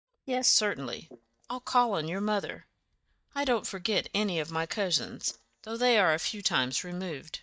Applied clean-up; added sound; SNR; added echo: neural mask model DeepFilterNet 3.